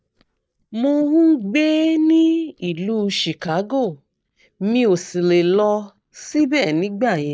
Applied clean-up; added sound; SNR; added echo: neural mask model DeepFilterNet 3.